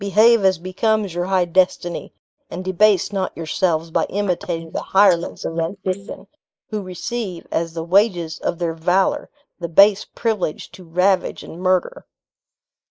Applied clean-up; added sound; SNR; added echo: neural mask model Resemble Enhance denoiser.